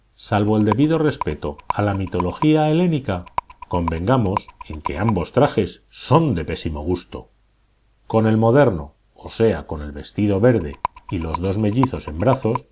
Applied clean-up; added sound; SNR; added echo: none; Rattle; 11 dB; none.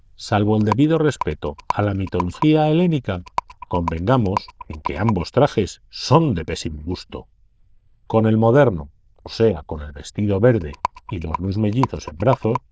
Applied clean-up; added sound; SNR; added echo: neural diffusion model UNIVERSE++.